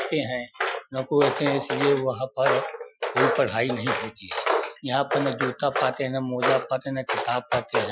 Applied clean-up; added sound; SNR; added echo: classical method Wiener filter.